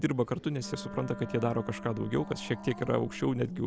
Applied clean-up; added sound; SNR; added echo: none; Growling + Wind instrument, woodwind instrument; 13 dB; none.